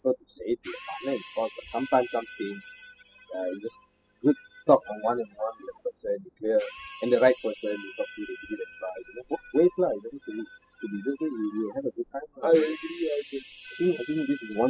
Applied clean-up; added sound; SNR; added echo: classical method spectral subtraction.